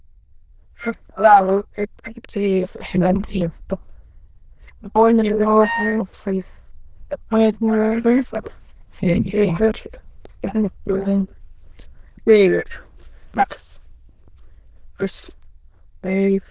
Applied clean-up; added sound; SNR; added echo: neural diffusion model UNIVERSE++.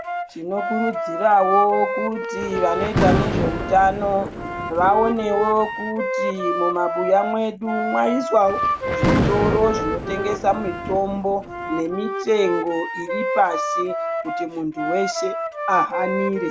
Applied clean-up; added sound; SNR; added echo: none; Thunder + Wind instrument, woodwind instrument; 2 dB; none.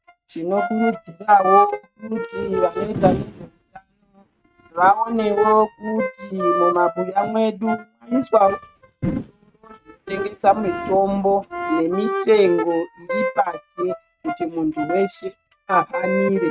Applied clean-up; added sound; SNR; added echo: neural mask model RNNoise.